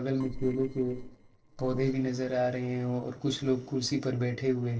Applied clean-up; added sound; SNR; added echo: neural separator model SepFormer DNS4.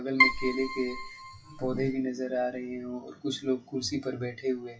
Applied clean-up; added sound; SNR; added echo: classical method WPE with log-MMSE.